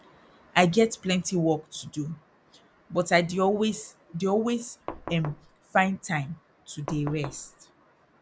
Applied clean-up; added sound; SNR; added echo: none; Knock; 12 dB; none.